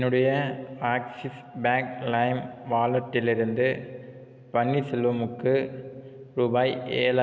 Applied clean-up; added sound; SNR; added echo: none; none; none; none.